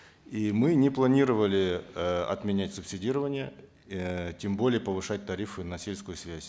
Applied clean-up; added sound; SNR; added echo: none; none; none; none.